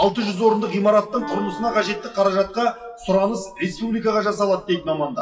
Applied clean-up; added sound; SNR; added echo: classical method WPE with log-MMSE.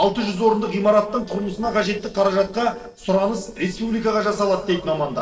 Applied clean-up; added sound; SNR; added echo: neural separator model SepFormer DNS4.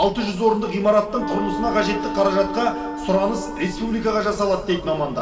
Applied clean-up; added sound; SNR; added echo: none; Wind instrument, woodwind instrument; 10 dB; reverberation time 2.2 s.